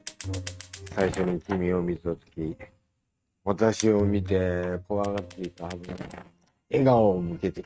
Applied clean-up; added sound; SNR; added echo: neural mask model RNNoise.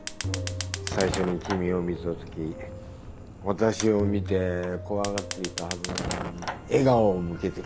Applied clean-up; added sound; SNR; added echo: none; Fire + Tabla; 7 dB; none.